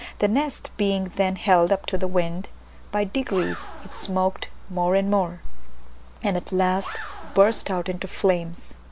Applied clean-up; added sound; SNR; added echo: none; Zipper (clothing); 4 dB; none.